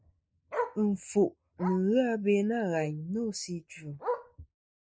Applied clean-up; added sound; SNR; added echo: neural mask model Resemble Enhance denoiser.